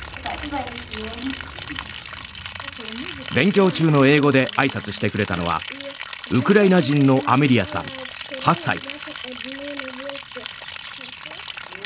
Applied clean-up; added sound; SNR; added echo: none; Liquid; 12 dB; none.